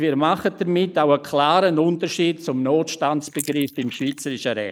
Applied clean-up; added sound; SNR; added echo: neural mask model Resemble Enhance denoiser.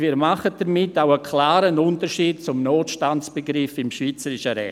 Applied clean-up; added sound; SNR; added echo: none; none; none; none.